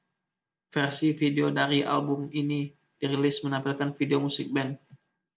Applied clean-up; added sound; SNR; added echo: none; none; none; none.